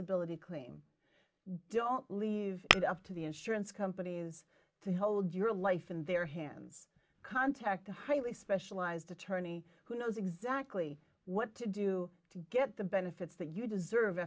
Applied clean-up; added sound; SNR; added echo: none; Tap / Glass; -5 dB; none.